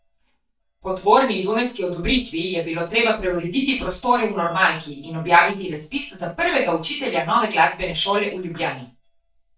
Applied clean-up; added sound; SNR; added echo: neural mask model DeepFilterNet 3.